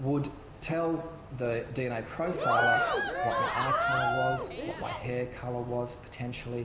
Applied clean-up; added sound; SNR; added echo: none; Cheering; -4 dB; none.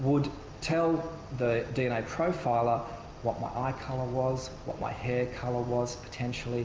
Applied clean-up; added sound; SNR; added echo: none; none; none; none.